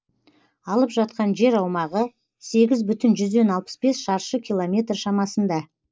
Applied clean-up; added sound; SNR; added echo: neural mask model Resemble Enhance denoiser.